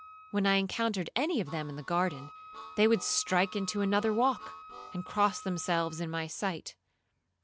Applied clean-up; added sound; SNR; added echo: none; Wind instrument, woodwind instrument + Harmonica; 18 dB; none.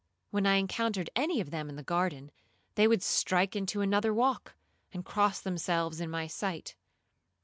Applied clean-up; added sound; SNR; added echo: none; none; none; none.